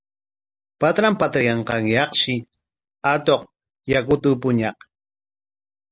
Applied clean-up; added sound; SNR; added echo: none; none; none; none.